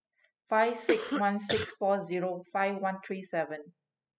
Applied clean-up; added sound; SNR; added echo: classical method spectral subtraction.